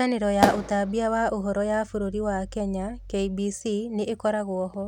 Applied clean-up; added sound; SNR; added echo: none; Fireworks; 2 dB; none.